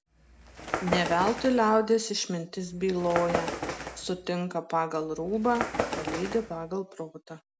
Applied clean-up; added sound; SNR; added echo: none; Bird; 7 dB; none.